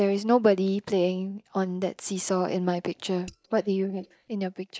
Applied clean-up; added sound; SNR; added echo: neural mask model DeepFilterNet 3.